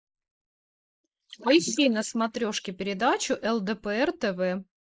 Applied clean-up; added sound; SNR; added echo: neural mask model Resemble Enhance denoiser.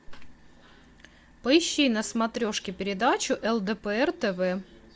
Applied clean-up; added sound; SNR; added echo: none; none; none; none.